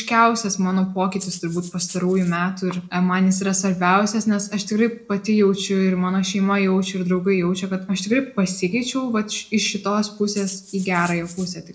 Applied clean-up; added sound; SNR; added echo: neural separator model SepFormer DNS4.